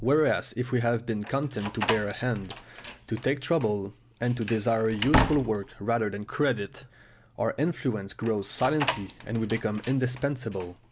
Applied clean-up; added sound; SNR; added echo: none; Slam; 8 dB; none.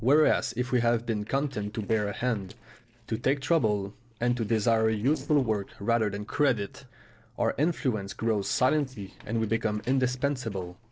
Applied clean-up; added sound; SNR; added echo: neural separator model SepFormer DNS4.